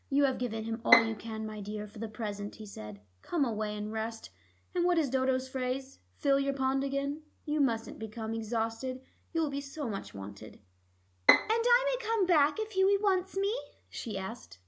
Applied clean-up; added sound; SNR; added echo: none; Bowed string instrument; 0 dB; none.